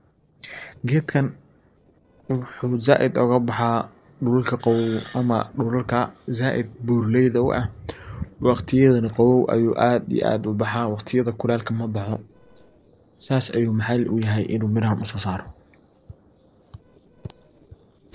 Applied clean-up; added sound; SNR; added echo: neural separator model SepFormer DNS4.